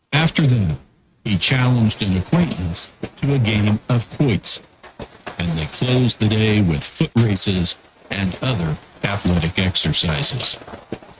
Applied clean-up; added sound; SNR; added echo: neural mask model RNNoise.